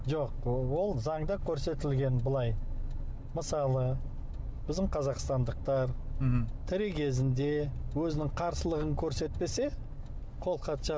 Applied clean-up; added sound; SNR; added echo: none; none; none; none.